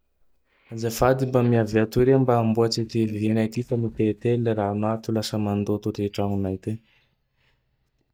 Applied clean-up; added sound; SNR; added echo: neural mask model DeepFilterNet 3.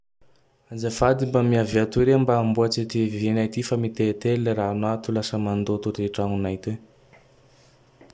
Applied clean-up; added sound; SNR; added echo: none; none; none; none.